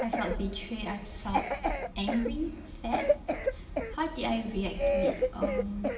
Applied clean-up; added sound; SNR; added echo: none; Cough; -1 dB; reverberation time 1.0 s.